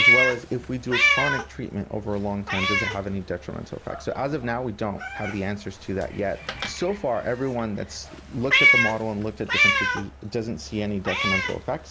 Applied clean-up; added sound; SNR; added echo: none; Meow; -3 dB; none.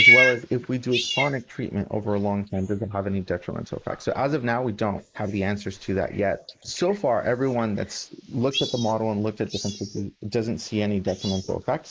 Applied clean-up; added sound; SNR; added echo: neural mask model Resemble Enhance denoiser.